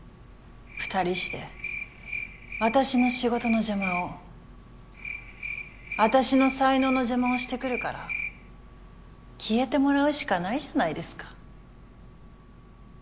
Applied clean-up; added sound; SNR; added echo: none; Cricket; 9 dB; none.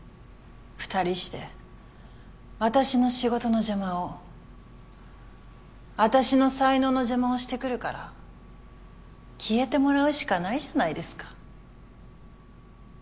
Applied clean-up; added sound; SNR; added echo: none; none; none; none.